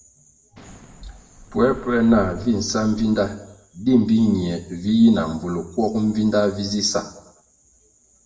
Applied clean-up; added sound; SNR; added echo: none; Fireworks; 18 dB; reverberation time 0.8 s.